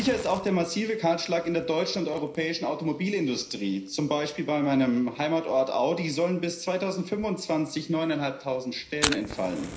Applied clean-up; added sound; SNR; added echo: none; Fire; 14 dB; reverberation time 0.5 s.